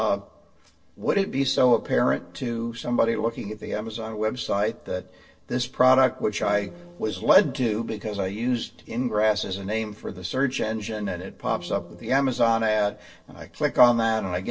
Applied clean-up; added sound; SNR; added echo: neural separator model SepFormer DNS4.